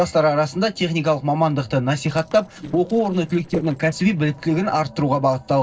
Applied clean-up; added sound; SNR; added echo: neural separator model SepFormer DNS4.